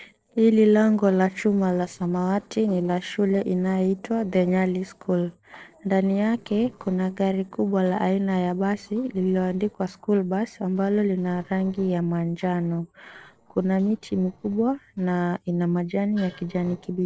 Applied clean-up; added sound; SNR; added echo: neural separator model SepFormer DNS4.